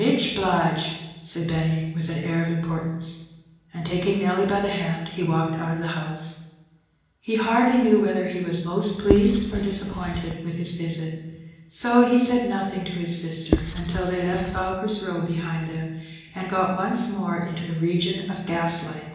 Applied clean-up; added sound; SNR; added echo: none; Writing; 6 dB; reverberation time 1.0 s.